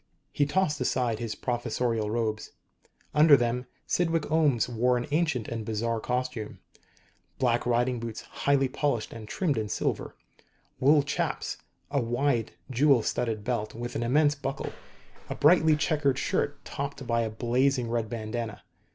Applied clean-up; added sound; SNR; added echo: none; Walk, footsteps; 15 dB; none.